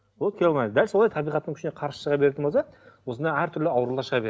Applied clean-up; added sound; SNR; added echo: none; none; none; none.